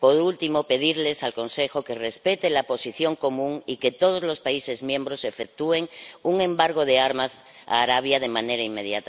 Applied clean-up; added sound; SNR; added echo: none; none; none; none.